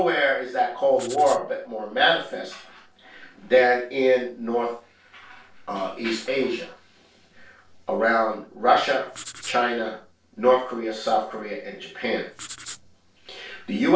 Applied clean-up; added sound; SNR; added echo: neural separator model SepFormer DNS4.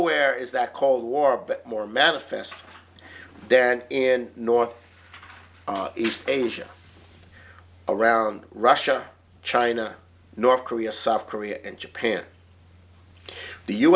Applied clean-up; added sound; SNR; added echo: none; none; none; none.